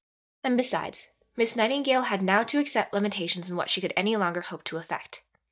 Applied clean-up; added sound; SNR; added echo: neural mask model DeepFilterNet 3.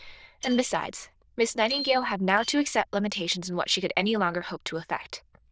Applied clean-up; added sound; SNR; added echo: neural diffusion model UNIVERSE++.